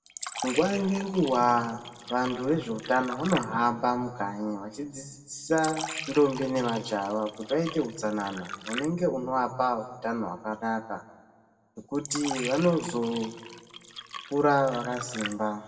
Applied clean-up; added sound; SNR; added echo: none; Fill (with liquid); 11 dB; reverberation time 1.1 s.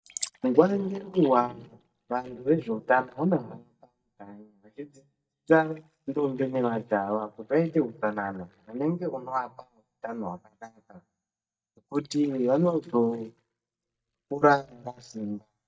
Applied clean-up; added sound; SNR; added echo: neural mask model DeepFilterNet 3.